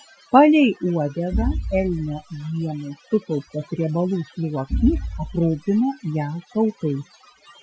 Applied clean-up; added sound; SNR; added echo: classical method Wiener filter.